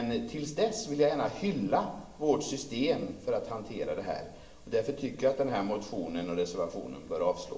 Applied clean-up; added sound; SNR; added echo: none; none; none; reverberation time 0.8 s.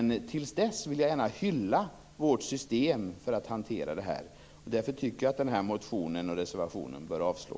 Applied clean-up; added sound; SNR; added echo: none; none; none; none.